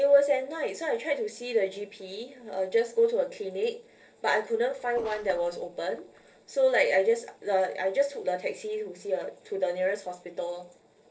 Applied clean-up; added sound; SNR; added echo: neural separator model SepFormer DNS4.